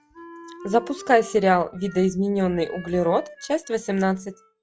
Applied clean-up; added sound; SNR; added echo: classical method log-MMSE.